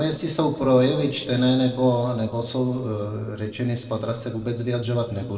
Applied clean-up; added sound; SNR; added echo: neural separator model SepFormer DNS4.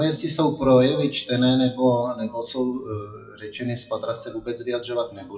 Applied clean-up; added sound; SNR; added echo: classical method WPE with log-MMSE.